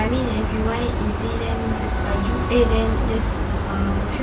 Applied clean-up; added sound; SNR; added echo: none; Wind instrument, woodwind instrument; 16 dB; none.